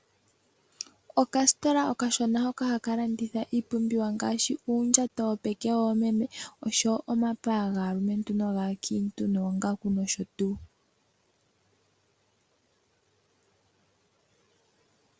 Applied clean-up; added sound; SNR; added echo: none; none; none; none.